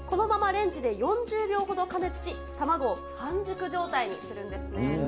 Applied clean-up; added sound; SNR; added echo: none; none; none; none.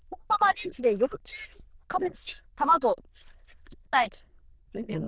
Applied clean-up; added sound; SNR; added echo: neural diffusion model UNIVERSE++.